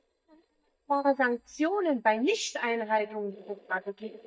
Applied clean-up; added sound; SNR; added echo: neural mask model DeepFilterNet 3.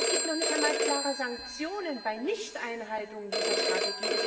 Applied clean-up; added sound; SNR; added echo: none; Telephone; -3 dB; reverberation time 2.8 s.